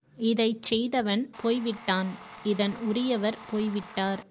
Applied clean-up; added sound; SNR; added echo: none; Tools; 18 dB; none.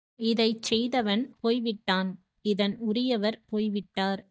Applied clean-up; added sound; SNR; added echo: neural mask model DeepFilterNet 3.